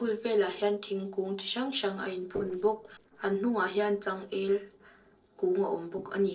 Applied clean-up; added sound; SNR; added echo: neural separator model SepFormer DNS4.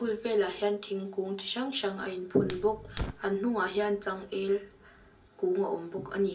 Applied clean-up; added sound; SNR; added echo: none; Fire; 12 dB; reverberation time 0.3 s.